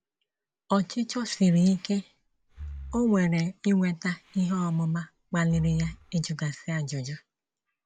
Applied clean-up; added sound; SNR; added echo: none; Breathing; 18 dB; none.